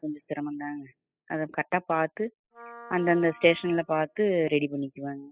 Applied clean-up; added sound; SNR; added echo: classical method spectral subtraction.